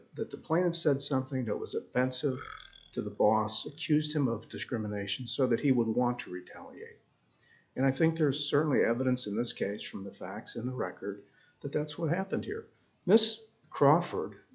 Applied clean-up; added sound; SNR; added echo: classical method log-MMSE.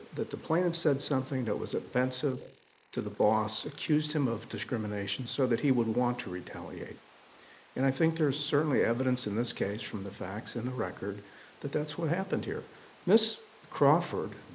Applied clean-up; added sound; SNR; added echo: neural mask model Resemble Enhance denoiser.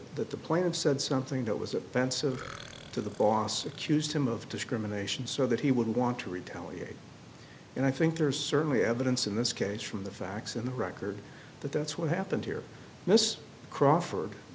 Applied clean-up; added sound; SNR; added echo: none; Burping, eructation; 18 dB; none.